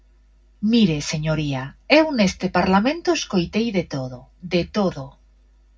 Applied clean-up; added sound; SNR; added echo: none; none; none; reverberation time 0.4 s.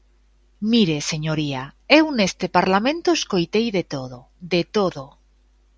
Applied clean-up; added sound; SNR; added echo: none; none; none; none.